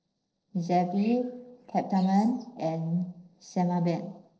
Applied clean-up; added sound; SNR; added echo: neural separator model SepFormer DNS4.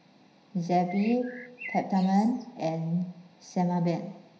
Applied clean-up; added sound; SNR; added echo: none; Bird; 16 dB; reverberation time 0.9 s.